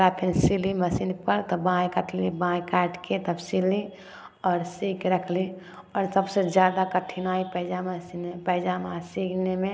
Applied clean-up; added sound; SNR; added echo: none; none; none; none.